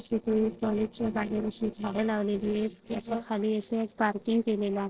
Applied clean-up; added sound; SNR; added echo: neural separator model SepFormer DNS4.